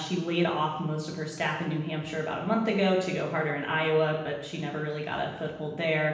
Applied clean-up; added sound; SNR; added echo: none; none; none; reverberation time 0.9 s.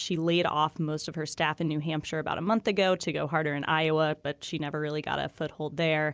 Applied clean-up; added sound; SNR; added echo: none; none; none; none.